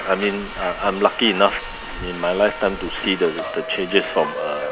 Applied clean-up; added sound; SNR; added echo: none; Subway, metro, underground; 9 dB; none.